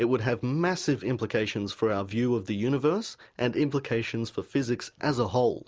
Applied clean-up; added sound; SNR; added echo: none; none; none; none.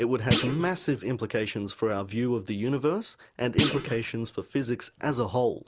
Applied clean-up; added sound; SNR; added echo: none; Thump, thud; 2 dB; none.